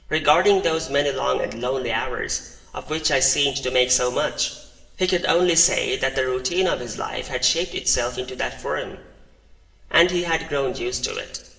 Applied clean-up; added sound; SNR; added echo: none; none; none; reverberation time 0.9 s.